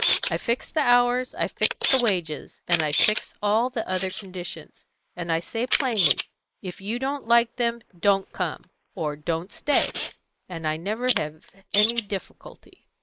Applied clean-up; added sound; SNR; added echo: neural mask model Resemble Enhance denoiser.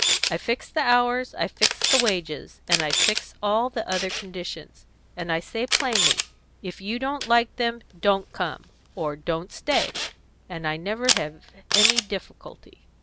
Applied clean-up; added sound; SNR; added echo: none; Camera; 1 dB; none.